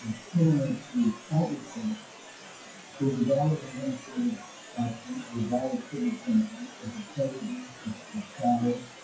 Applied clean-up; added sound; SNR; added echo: classical method WPE with log-MMSE.